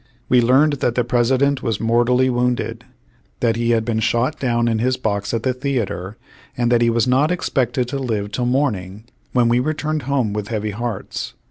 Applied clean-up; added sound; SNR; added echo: none; none; none; none.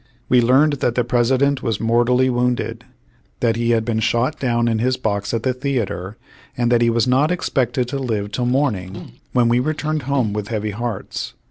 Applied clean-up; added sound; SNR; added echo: none; Liquid; 17 dB; none.